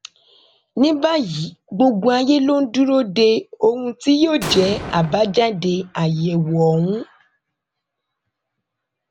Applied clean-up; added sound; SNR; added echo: none; Explosion; 13 dB; none.